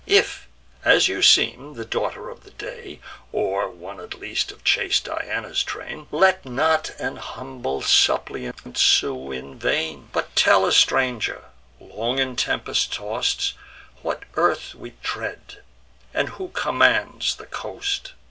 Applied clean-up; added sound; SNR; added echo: none; none; none; none.